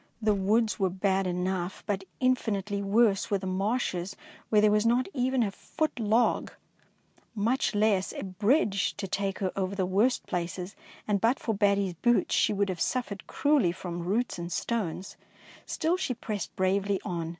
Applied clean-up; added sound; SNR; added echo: none; Car; 20 dB; none.